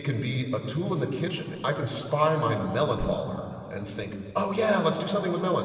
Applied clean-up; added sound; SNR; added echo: neural separator model SepFormer DNS4.